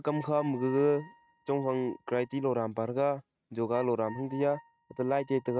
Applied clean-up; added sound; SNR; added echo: neural mask model RNNoise.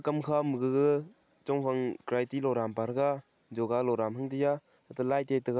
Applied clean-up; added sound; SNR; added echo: none; none; none; none.